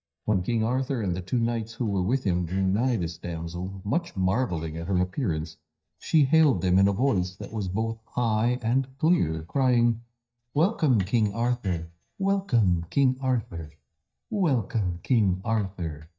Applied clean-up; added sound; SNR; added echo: neural mask model DeepFilterNet 3.